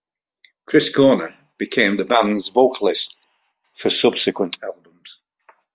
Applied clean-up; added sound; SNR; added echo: none; none; none; none.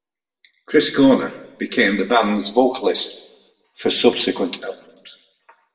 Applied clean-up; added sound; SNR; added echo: none; none; none; reverberation time 0.8 s.